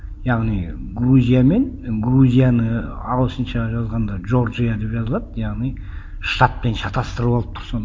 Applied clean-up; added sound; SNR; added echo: none; none; none; none.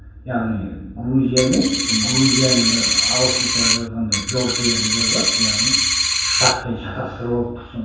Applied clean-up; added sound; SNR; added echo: none; Coin (dropping); -3 dB; reverberation time 0.7 s.